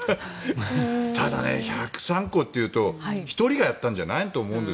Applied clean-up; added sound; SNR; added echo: none; none; none; none.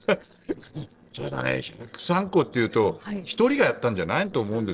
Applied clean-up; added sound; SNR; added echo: neural separator model SepFormer DNS4.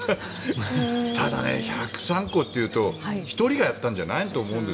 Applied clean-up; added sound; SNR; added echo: none; Squeak; 15 dB; none.